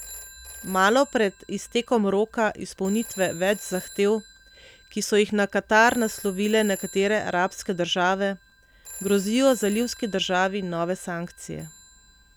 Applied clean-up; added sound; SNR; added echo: none; Telephone; 19 dB; none.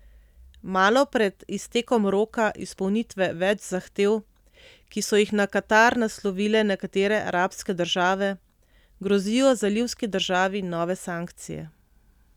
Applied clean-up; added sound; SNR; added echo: none; none; none; none.